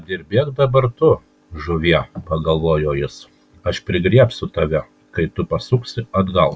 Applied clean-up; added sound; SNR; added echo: none; none; none; none.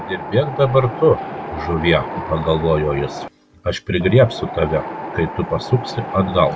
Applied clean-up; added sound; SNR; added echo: none; Wind; 10 dB; none.